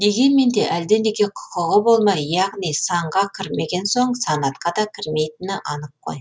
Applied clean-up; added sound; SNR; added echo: none; none; none; none.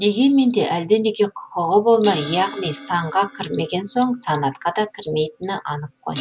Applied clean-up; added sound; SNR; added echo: none; Crash cymbal; 15 dB; none.